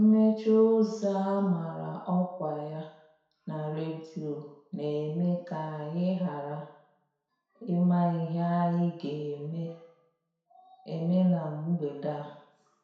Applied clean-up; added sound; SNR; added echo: none; none; none; reverberation time 0.7 s.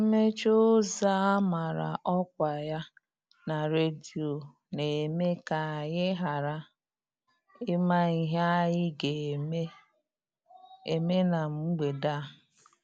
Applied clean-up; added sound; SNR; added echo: none; none; none; none.